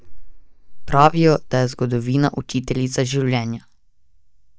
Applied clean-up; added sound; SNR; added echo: neural mask model DeepFilterNet 3.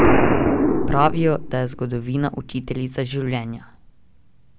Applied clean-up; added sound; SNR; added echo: none; Explosion; -2 dB; none.